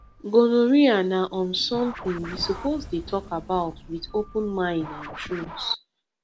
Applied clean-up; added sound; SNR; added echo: none; Sliding door + Scratching (performance technique); 16 dB; none.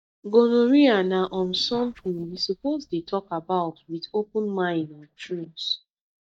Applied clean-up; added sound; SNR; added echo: neural mask model DeepFilterNet 3.